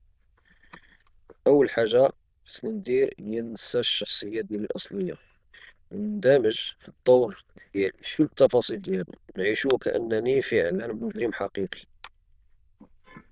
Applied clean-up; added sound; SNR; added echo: neural diffusion model UNIVERSE++.